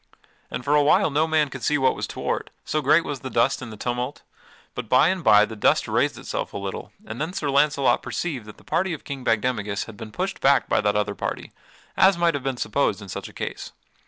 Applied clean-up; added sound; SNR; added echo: none; none; none; none.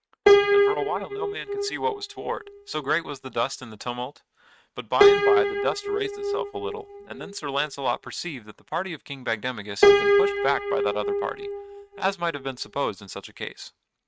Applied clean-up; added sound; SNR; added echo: neural mask model RNNoise.